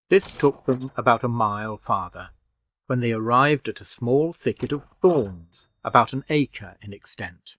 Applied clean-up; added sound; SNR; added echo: neural mask model DeepFilterNet 3.